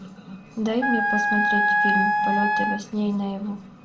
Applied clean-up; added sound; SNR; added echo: none; Wind instrument, woodwind instrument; -5 dB; reverberation time 0.3 s.